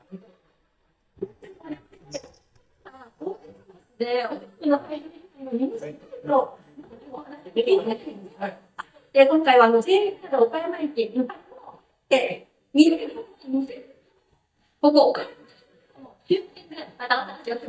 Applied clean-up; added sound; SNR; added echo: neural mask model DeepFilterNet 3.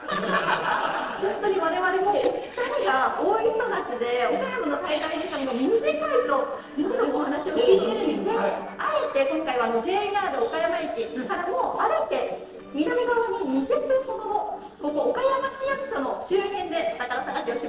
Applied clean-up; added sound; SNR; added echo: neural separator model SepFormer DNS4.